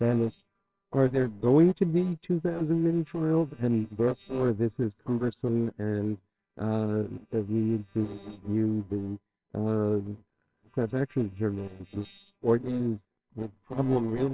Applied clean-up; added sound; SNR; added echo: neural separator model SepFormer WHAMR!.